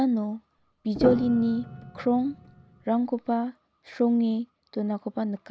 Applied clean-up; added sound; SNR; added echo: none; Piano; 9 dB; none.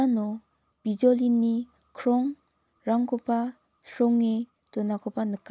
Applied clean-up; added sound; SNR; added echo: none; none; none; none.